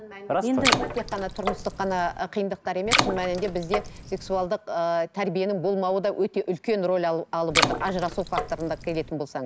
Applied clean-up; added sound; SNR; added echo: none; Water / Splash, splatter; 1 dB; none.